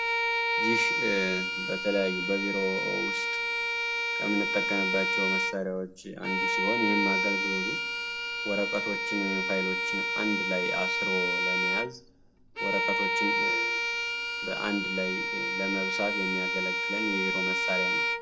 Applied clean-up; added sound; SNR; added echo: none; Bowed string instrument; -4 dB; reverberation time 0.4 s.